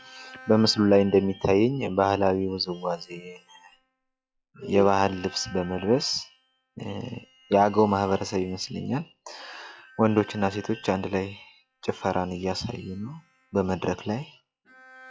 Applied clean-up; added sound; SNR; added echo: classical method log-MMSE.